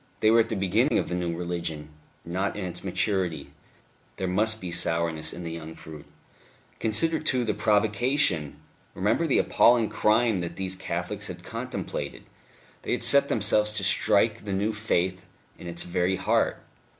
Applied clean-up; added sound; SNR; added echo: none; none; none; none.